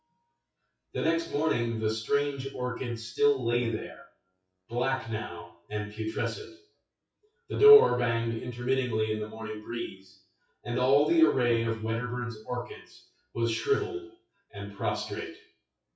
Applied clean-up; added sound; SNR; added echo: classical method WPE with log-MMSE.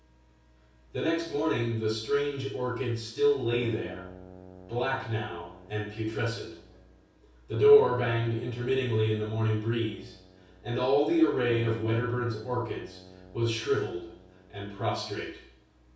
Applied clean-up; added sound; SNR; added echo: none; Keyboard (musical); 18 dB; reverberation time 0.6 s.